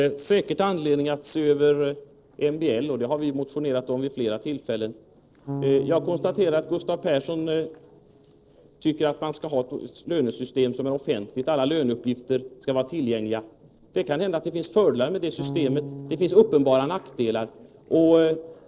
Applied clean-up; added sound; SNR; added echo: neural separator model SepFormer DNS4.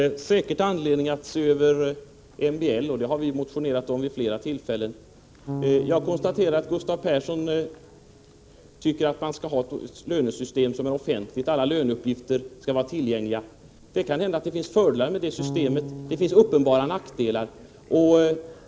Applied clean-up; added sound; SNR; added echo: none; Bass guitar; 17 dB; none.